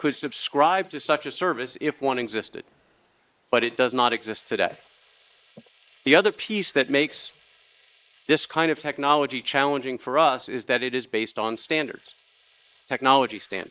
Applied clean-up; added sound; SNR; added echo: neural mask model Resemble Enhance denoiser.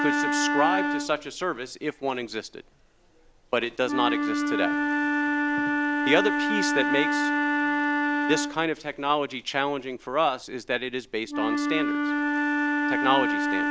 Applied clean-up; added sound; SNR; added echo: none; Wind instrument, woodwind instrument; -2 dB; none.